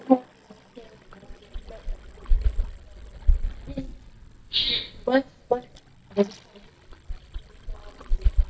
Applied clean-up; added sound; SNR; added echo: neural mask model DeepFilterNet 3.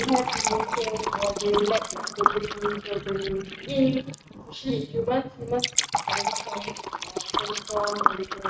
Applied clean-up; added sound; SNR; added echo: neural mask model RNNoise.